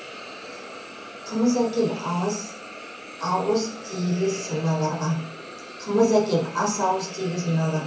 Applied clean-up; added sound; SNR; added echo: none; Hiss; 13 dB; reverberation time 0.6 s.